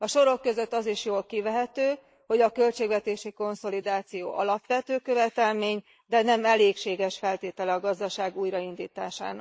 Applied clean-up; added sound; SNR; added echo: neural mask model Resemble Enhance denoiser.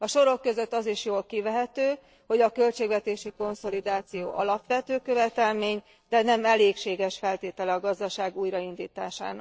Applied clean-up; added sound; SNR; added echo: neural separator model SepFormer DNS4.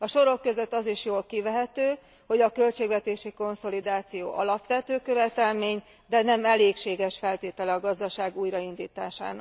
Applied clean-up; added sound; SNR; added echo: none; none; none; none.